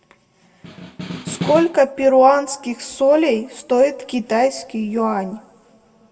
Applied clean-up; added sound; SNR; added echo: none; Snare drum; 11 dB; reverberation time 1.3 s.